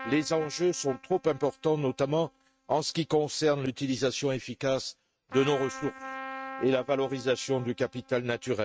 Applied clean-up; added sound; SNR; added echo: neural mask model RNNoise.